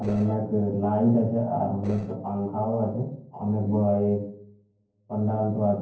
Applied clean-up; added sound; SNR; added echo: neural separator model SepFormer DNS4.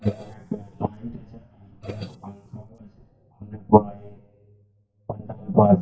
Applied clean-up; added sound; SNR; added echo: neural mask model DeepFilterNet 3.